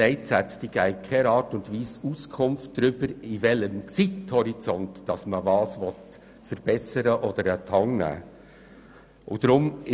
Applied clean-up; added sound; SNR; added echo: none; none; none; none.